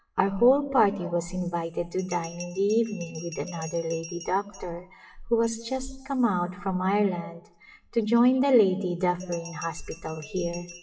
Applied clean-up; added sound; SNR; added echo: classical method WPE with log-MMSE.